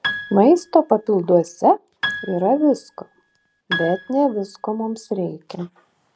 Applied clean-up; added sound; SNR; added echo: none; Piano; 12 dB; none.